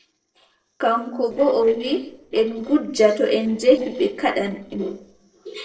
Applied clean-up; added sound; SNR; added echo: neural separator model SepFormer DNS4.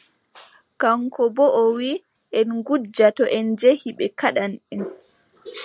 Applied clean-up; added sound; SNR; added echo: none; none; none; none.